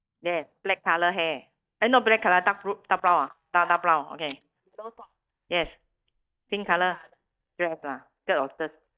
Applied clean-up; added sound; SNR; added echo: neural mask model DeepFilterNet 3.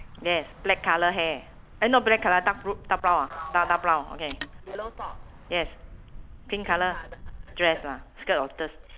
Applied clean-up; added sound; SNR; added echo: none; Telephone + Traffic noise, roadway noise / Bus; 16 dB; none.